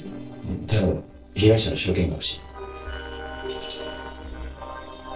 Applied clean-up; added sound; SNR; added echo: neural separator model SepFormer DNS4.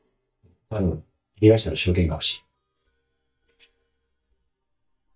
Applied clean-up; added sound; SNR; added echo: neural mask model DeepFilterNet 3.